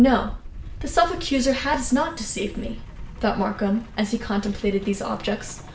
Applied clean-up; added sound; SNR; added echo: none; Truck; 12 dB; reverberation time 0.4 s.